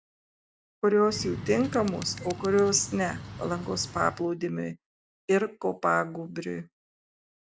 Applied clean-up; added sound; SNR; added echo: none; Bird; 11 dB; none.